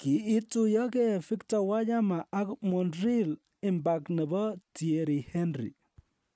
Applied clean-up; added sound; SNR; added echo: none; none; none; none.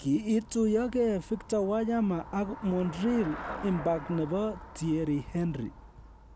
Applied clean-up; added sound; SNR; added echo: none; Traffic noise, roadway noise / Bicycle; 14 dB; none.